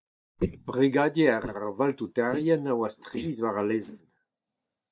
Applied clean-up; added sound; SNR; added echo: neural mask model DeepFilterNet 3.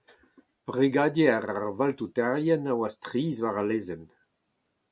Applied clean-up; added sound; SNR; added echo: none; none; none; none.